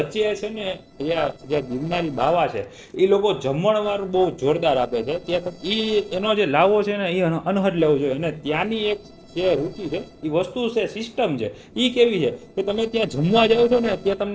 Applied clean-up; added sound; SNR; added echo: neural separator model SepFormer DNS4.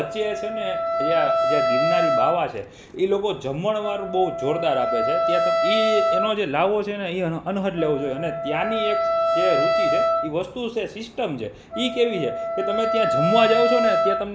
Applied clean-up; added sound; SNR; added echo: none; Wind instrument, woodwind instrument; -1 dB; none.